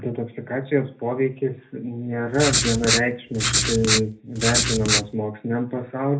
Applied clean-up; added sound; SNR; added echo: none; Writing; -2 dB; reverberation time 0.3 s.